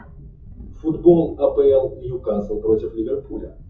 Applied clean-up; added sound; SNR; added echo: classical method WPE with log-MMSE.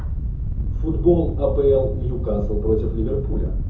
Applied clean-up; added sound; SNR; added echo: none; Wind; 0 dB; reverberation time 0.6 s.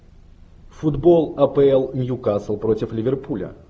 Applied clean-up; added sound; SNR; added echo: none; none; none; none.